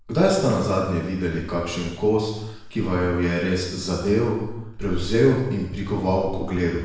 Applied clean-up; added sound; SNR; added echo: none; none; none; reverberation time 0.9 s.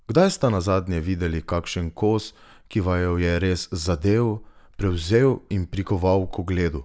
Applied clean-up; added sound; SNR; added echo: none; none; none; none.